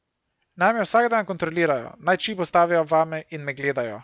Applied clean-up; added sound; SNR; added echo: none; none; none; none.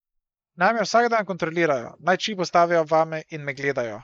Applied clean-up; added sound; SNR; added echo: neural mask model Resemble Enhance denoiser.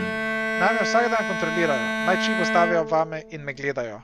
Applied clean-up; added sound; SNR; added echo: none; Bowed string instrument; 2 dB; none.